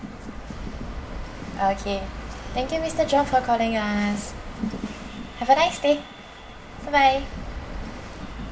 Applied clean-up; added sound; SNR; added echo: none; Walk, footsteps / Waves, surf / Wind; 10 dB; reverberation time 0.4 s.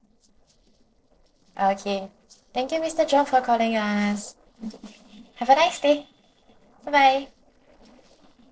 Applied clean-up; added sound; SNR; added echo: neural separator model SepFormer DNS4.